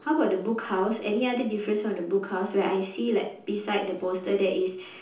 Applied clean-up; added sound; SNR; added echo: none; none; none; reverberation time 0.6 s.